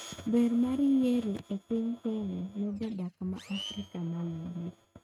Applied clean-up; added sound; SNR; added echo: neural mask model RNNoise.